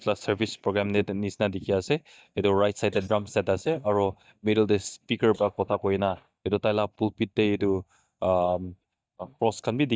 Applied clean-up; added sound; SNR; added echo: neural mask model DeepFilterNet 3.